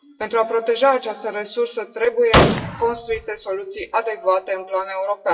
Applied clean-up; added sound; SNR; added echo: classical method WPE with log-MMSE.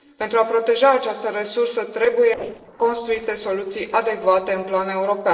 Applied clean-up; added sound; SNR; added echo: neural separator model SepFormer DNS4.